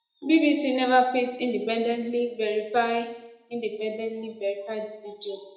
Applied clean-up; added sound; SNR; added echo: none; none; none; reverberation time 0.8 s.